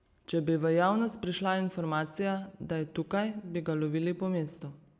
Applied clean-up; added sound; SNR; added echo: none; none; none; none.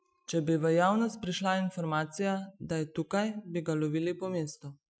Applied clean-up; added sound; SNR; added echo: classical method Wiener filter.